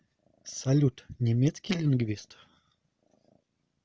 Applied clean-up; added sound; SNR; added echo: none; none; none; none.